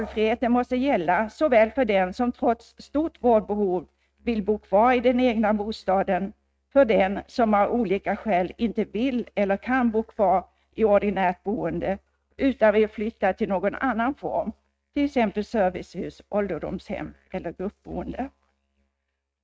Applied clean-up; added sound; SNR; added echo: neural mask model RNNoise.